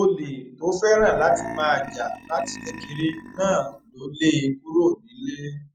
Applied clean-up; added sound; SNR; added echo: none; Burping, eructation; 14 dB; none.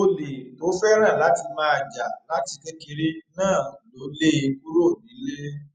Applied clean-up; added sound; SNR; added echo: none; none; none; none.